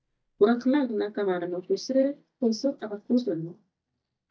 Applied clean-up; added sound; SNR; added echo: neural mask model DeepFilterNet 3.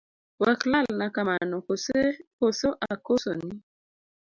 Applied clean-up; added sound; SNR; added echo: none; none; none; none.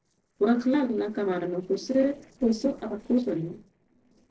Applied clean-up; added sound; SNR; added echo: neural separator model SepFormer DNS4.